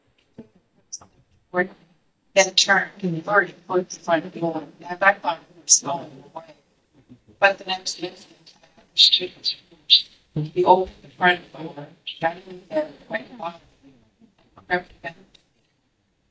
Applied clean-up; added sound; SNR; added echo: neural mask model DeepFilterNet 3.